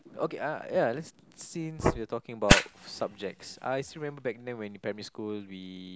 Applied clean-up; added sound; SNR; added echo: none; Fire; -1 dB; none.